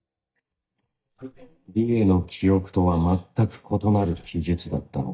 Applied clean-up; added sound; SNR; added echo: neural mask model DeepFilterNet 3.